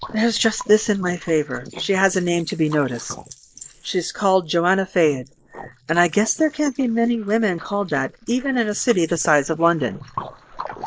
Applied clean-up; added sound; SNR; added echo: neural mask model Resemble Enhance denoiser.